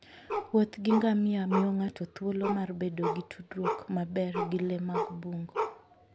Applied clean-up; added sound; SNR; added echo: none; Bark; 5 dB; none.